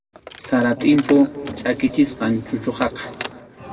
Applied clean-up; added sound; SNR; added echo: none; Car; 15 dB; reverberation time 1.7 s.